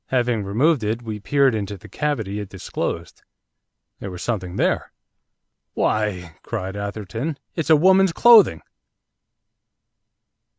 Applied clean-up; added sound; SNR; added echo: none; none; none; none.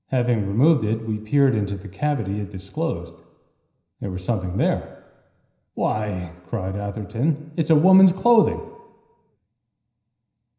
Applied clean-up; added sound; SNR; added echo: none; none; none; reverberation time 0.9 s.